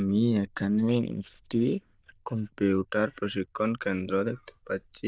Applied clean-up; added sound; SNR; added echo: neural diffusion model UNIVERSE++.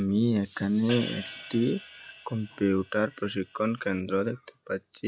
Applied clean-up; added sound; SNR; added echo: none; Hi-hat; 16 dB; none.